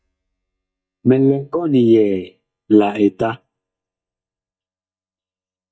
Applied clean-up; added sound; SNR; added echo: neural mask model DeepFilterNet 3.